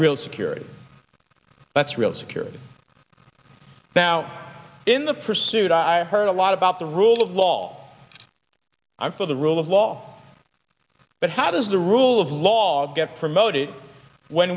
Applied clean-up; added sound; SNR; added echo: none; none; none; none.